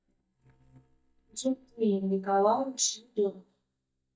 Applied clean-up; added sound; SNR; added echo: neural mask model DeepFilterNet 3.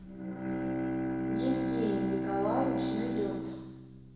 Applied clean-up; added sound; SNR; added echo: none; Bowed string instrument; -2 dB; reverberation time 1.0 s.